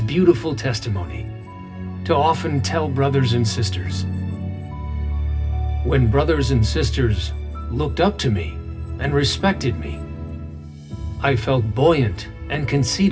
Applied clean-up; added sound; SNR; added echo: none; Electric guitar / Strum; 16 dB; reverberation time 0.4 s.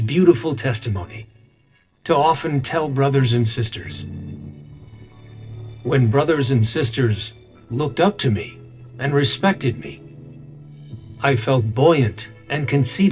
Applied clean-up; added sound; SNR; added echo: neural separator model SepFormer DNS4.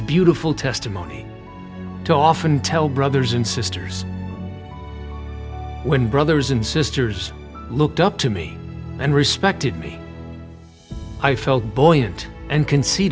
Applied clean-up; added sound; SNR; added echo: none; none; none; none.